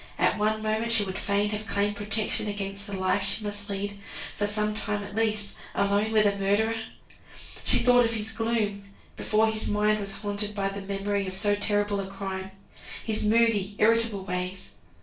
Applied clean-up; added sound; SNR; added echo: none; none; none; reverberation time 0.3 s.